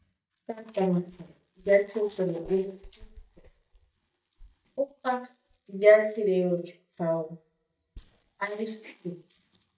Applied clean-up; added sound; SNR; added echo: neural mask model DeepFilterNet 3.